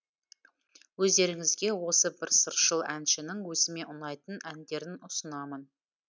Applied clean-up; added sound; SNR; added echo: none; none; none; none.